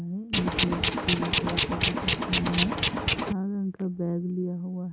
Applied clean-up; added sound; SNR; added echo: none; Tools; -4 dB; none.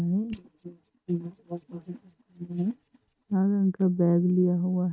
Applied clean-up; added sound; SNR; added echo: neural mask model DeepFilterNet 3.